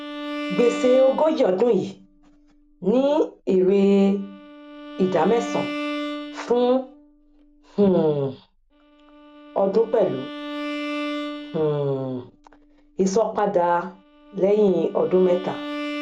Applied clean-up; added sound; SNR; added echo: none; Bowed string instrument; 12 dB; none.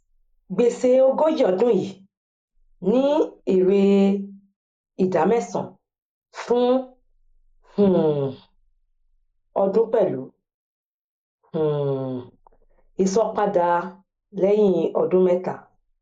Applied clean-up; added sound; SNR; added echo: neural mask model Resemble Enhance denoiser.